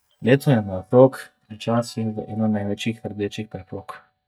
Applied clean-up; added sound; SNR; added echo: neural mask model DeepFilterNet 3.